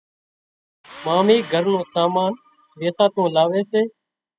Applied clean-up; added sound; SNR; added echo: classical method spectral subtraction.